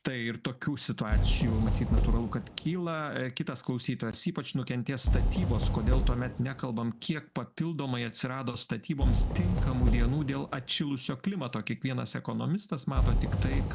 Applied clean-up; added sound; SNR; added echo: none; Fireworks; -2 dB; none.